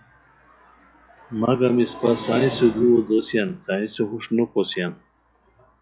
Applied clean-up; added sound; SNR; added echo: classical method log-MMSE.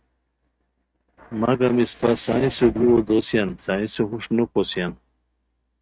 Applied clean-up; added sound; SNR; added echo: neural mask model RNNoise.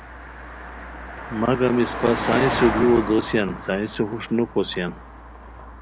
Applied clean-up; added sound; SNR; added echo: none; Car passing by; 7 dB; none.